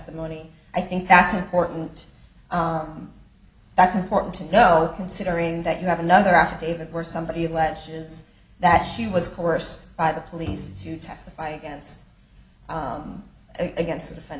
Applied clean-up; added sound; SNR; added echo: none; Bowed string instrument; 15 dB; none.